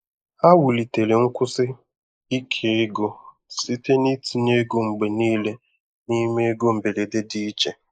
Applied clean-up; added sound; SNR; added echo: neural mask model Resemble Enhance denoiser.